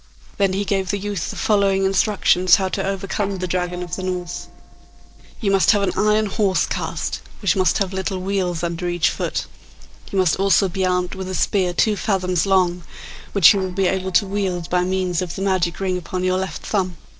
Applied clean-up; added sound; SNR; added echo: neural separator model SepFormer DNS4.